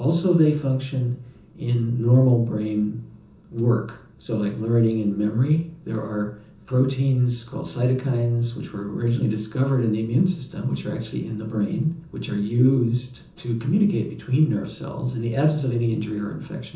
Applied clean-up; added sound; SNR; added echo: none; none; none; reverberation time 0.6 s.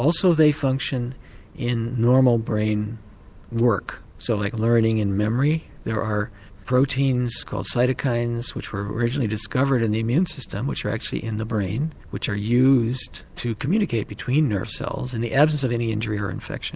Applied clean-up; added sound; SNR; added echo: none; none; none; none.